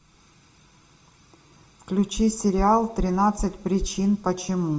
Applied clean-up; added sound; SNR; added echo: none; Knock; 12 dB; reverberation time 0.5 s.